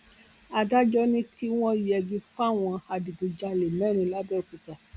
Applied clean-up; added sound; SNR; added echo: none; none; none; none.